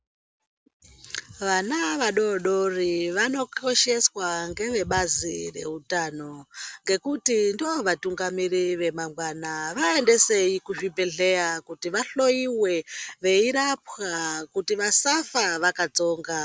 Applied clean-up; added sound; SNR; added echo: none; none; none; none.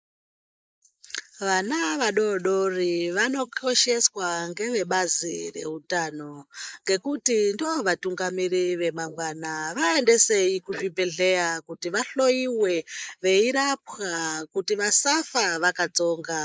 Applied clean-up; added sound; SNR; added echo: neural mask model Resemble Enhance denoiser.